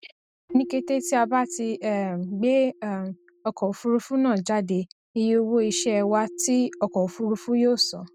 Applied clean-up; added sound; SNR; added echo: none; Keyboard (musical); 18 dB; none.